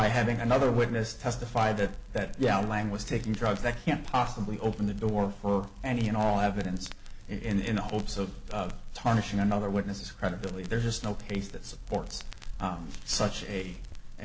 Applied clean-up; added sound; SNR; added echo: none; Crackle; 10 dB; none.